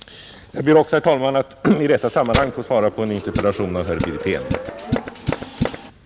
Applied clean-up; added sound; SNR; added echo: none; Tools; 6 dB; none.